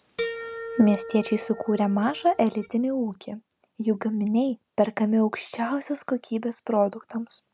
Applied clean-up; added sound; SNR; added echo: none; Harp; 11 dB; none.